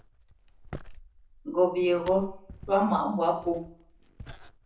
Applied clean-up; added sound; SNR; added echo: none; Walk, footsteps; 17 dB; reverberation time 0.6 s.